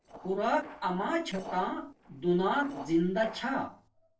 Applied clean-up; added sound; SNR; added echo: neural separator model SepFormer DNS4.